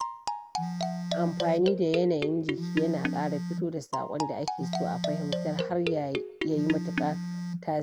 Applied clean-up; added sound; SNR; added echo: none; Marimba, xylophone + Telephone; 2 dB; none.